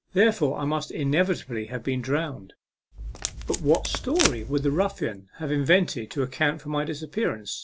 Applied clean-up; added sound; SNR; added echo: none; Packing tape, duct tape; 5 dB; none.